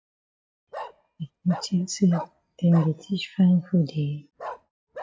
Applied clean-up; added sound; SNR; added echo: neural mask model RNNoise.